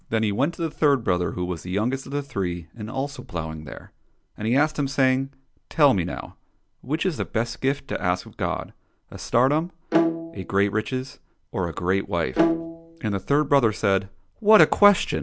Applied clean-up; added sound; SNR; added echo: none; Bowed string instrument; 3 dB; none.